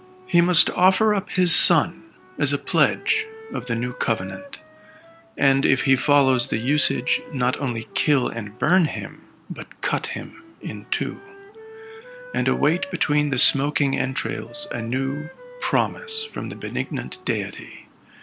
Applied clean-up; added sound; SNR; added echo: none; Wind instrument, woodwind instrument + Cutlery, silverware / Dishes, pots, and pans; 19 dB; none.